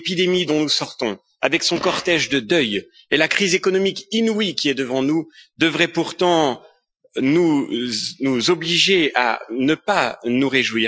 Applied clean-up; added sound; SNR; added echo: classical method Wiener filter.